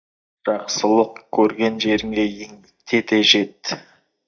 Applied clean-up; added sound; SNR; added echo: neural mask model DeepFilterNet 3.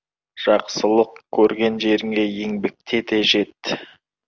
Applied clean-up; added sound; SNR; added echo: none; none; none; none.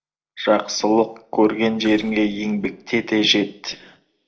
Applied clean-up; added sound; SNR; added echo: neural separator model SepFormer DNS4.